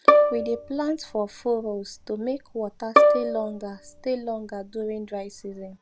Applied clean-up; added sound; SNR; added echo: none; Bowed string instrument; -5 dB; none.